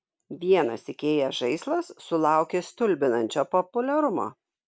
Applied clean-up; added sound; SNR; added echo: none; none; none; none.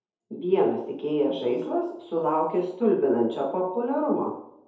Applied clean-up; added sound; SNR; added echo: none; none; none; reverberation time 2.1 s.